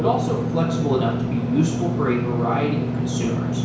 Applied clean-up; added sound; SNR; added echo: none; Engine / Mechanisms; -1 dB; reverberation time 0.6 s.